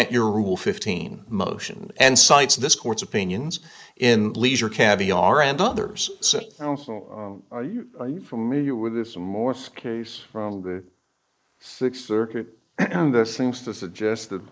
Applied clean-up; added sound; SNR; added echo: neural mask model Resemble Enhance denoiser.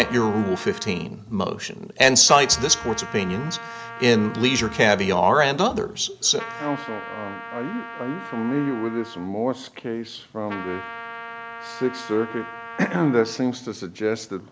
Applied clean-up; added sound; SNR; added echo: none; Trumpet; 14 dB; none.